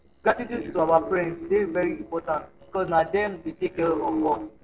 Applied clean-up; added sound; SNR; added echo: neural separator model SepFormer DNS4.